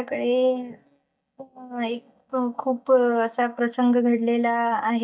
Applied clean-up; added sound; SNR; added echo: neural mask model DeepFilterNet 3.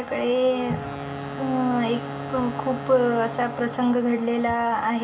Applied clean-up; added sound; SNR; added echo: none; Wind instrument, woodwind instrument; 12 dB; reverberation time 0.7 s.